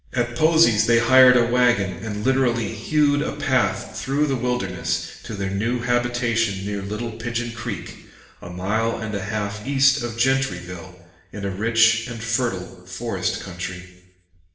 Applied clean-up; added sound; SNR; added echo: none; none; none; reverberation time 0.9 s.